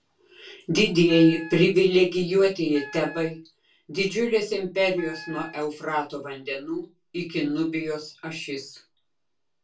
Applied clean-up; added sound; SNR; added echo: none; Wind instrument, woodwind instrument; 19 dB; reverberation time 0.1 s.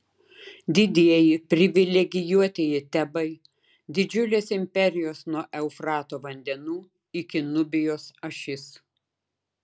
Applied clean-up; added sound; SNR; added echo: none; none; none; none.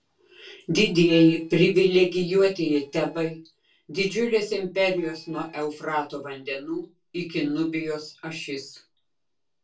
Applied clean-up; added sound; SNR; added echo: neural separator model SepFormer DNS4.